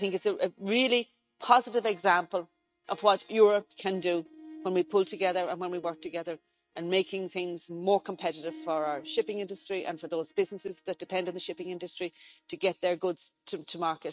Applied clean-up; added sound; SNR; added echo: neural mask model RNNoise.